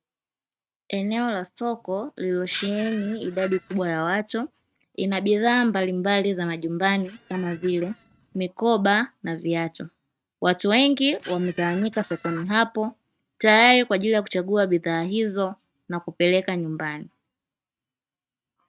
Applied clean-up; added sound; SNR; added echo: neural mask model RNNoise.